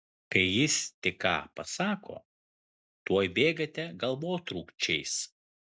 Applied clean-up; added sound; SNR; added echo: none; none; none; none.